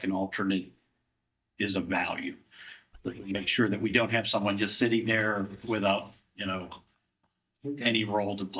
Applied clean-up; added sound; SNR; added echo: neural mask model DeepFilterNet 3.